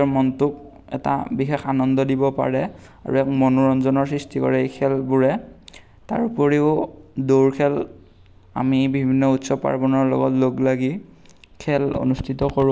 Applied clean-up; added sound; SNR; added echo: none; none; none; none.